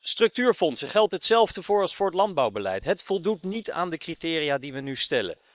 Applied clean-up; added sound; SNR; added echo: neural separator model SepFormer WHAM!.